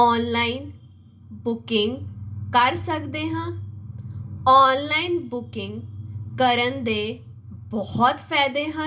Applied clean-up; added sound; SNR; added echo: none; none; none; reverberation time 0.2 s.